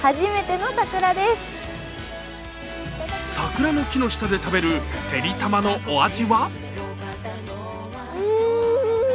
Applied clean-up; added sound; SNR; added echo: none; none; none; none.